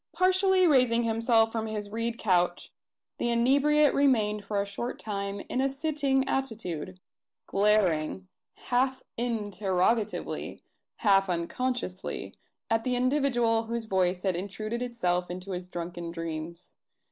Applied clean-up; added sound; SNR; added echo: neural separator model SepFormer DNS4.